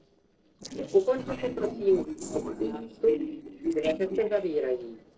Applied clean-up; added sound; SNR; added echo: neural separator model SepFormer DNS4.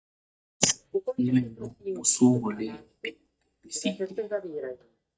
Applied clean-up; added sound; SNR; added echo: neural mask model DeepFilterNet 3.